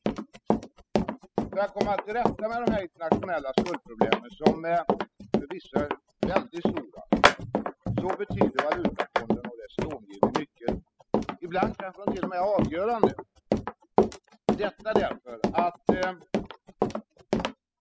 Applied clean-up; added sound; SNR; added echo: classical method spectral subtraction.